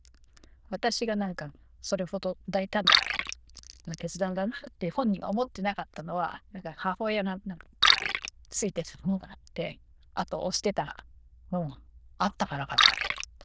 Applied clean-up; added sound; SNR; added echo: neural diffusion model UNIVERSE++.